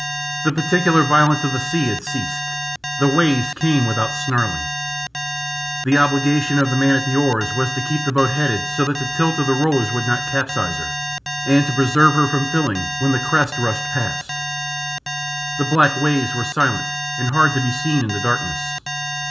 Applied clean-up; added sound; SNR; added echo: none; Alarm; 6 dB; reverberation time 0.4 s.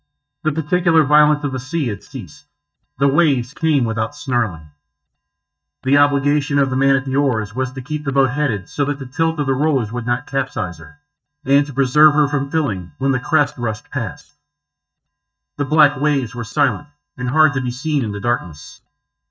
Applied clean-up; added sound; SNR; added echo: neural mask model DeepFilterNet 3.